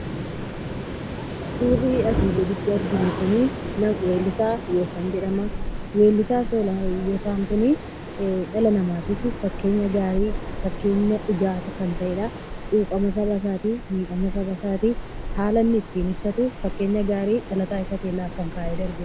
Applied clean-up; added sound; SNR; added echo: none; Waves, surf; 6 dB; none.